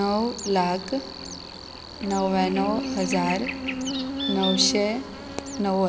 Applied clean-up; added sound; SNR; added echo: none; Buzz; 6 dB; none.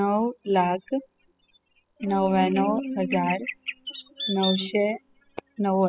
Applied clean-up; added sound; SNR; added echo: classical method spectral subtraction.